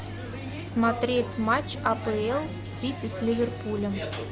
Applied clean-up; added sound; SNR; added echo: none; none; none; none.